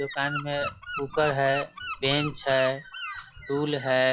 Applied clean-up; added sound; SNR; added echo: classical method log-MMSE.